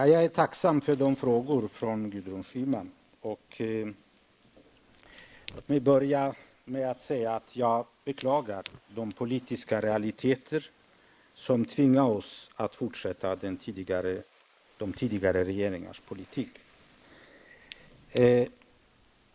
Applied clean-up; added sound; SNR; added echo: neural mask model Resemble Enhance denoiser.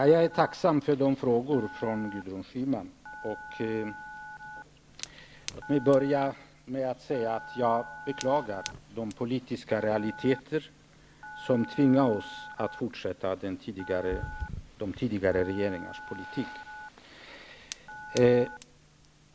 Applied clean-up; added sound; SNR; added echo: none; Telephone + Fire; 16 dB; none.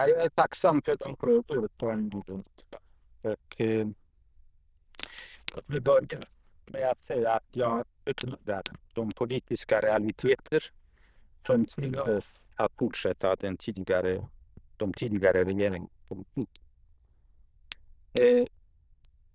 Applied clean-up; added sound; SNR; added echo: neural diffusion model UNIVERSE++.